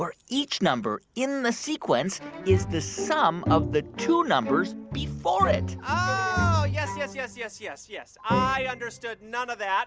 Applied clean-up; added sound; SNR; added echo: none; none; none; none.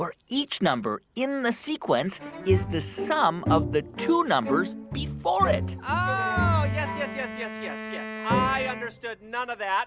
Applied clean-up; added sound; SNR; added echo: none; Wind instrument, woodwind instrument; 11 dB; none.